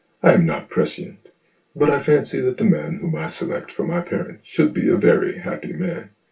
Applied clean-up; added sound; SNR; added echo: none; none; none; reverberation time 0.2 s.